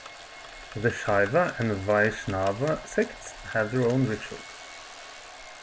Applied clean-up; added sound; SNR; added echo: none; Bicycle + Domestic sounds, home sounds; 16 dB; none.